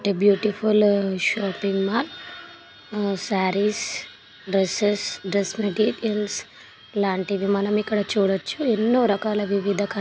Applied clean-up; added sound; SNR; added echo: none; none; none; none.